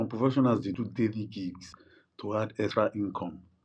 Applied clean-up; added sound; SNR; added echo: none; none; none; none.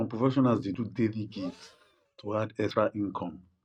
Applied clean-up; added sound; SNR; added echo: neural mask model RNNoise.